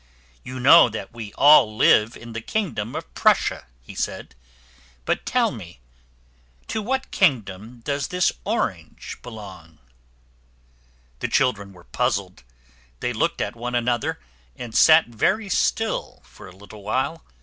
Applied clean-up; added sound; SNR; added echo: none; none; none; none.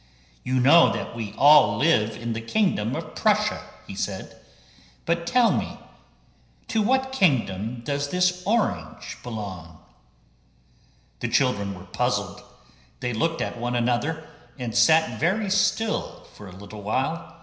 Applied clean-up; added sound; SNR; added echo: none; none; none; reverberation time 0.9 s.